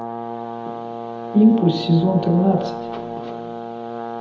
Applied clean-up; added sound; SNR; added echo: none; Brass instrument; 9 dB; reverberation time 0.8 s.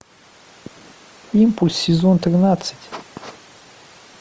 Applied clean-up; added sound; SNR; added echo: none; none; none; none.